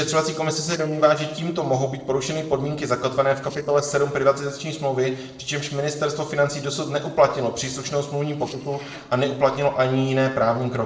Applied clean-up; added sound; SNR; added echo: neural separator model SepFormer DNS4.